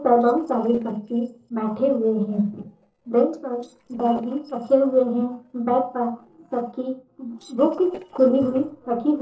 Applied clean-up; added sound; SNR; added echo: neural separator model SepFormer DNS4.